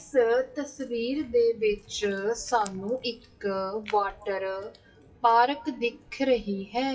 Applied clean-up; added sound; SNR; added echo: classical method WPE with log-MMSE.